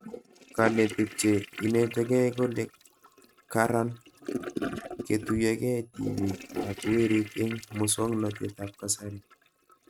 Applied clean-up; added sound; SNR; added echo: neural mask model RNNoise.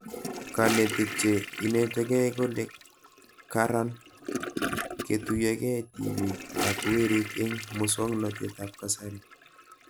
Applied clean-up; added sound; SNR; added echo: none; Toilet flush / Gurgling; 7 dB; none.